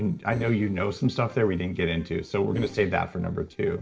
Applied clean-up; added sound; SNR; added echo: neural separator model SepFormer DNS4.